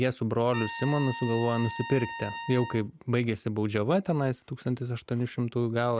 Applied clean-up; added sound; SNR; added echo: none; Trumpet; 14 dB; none.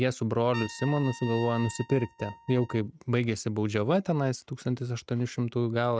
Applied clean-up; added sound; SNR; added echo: neural mask model RNNoise.